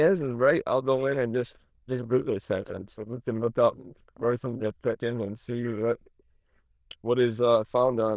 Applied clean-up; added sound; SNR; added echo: neural diffusion model UNIVERSE++.